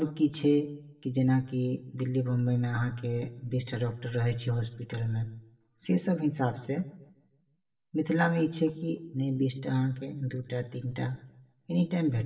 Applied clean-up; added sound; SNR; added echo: none; none; none; reverberation time 0.8 s.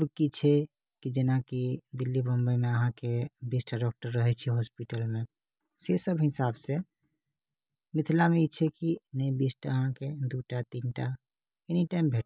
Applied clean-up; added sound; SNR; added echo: none; none; none; none.